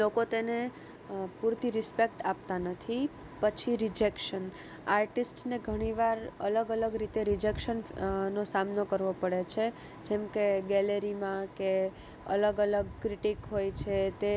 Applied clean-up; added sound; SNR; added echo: none; none; none; none.